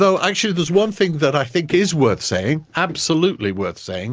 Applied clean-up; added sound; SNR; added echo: neural separator model SepFormer DNS4.